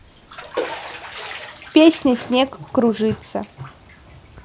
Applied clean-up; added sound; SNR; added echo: none; Bathtub (filling or washing); 14 dB; none.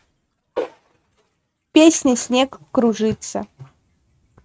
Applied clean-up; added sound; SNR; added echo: neural mask model RNNoise.